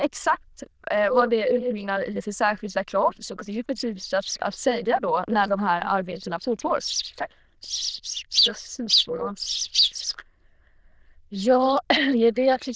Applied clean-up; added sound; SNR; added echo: neural diffusion model UNIVERSE++.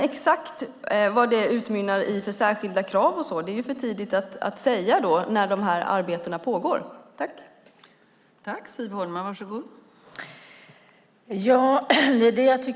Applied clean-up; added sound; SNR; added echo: none; none; none; none.